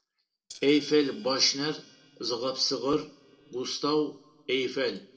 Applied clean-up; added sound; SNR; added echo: neural separator model SepFormer DNS4.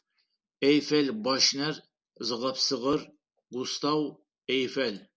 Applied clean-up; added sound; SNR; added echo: none; none; none; none.